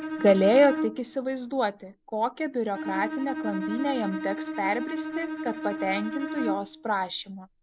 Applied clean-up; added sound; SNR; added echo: none; Bowed string instrument; 7 dB; none.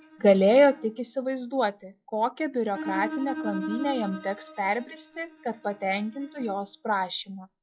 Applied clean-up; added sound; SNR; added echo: classical method log-MMSE.